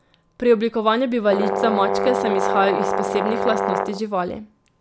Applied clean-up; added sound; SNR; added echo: none; Brass instrument; 0 dB; none.